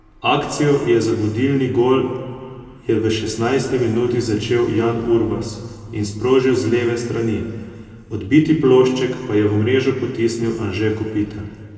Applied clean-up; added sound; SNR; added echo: none; none; none; reverberation time 2.0 s.